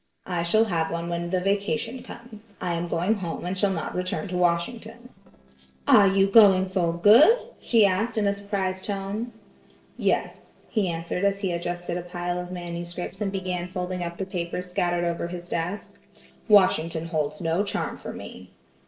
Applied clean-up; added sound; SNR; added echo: neural separator model SepFormer DNS4.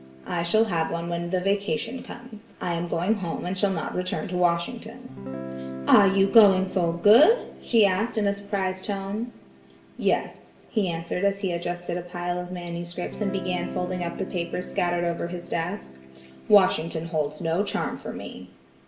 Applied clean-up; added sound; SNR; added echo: none; Guitar; 16 dB; reverberation time 2.0 s.